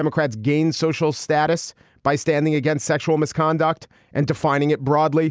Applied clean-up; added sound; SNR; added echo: none; none; none; none.